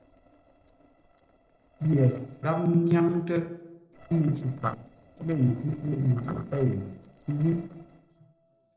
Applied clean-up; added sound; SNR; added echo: neural separator model SepFormer DNS4.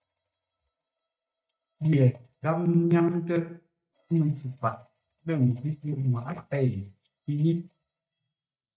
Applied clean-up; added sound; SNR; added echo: neural mask model DeepFilterNet 3.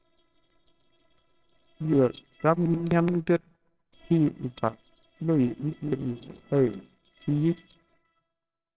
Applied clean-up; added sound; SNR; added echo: neural separator model SepFormer WHAMR!.